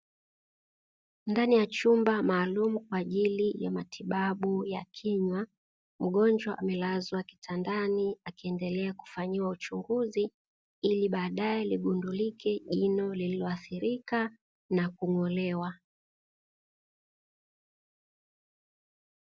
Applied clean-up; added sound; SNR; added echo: none; none; none; none.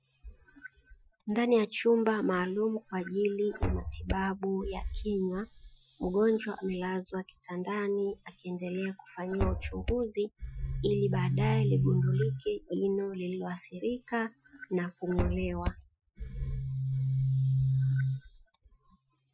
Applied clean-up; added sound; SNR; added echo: classical method Wiener filter.